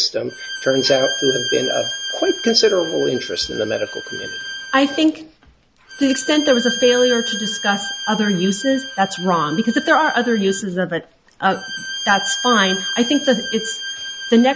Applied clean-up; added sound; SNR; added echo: none; Bowed string instrument; 8 dB; none.